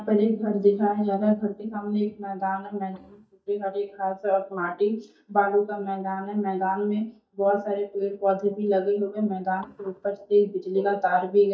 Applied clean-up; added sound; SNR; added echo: neural mask model DeepFilterNet 3.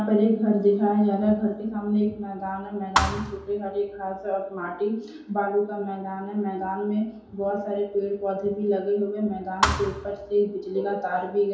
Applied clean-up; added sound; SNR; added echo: none; Thump, thud; 3 dB; reverberation time 2.8 s.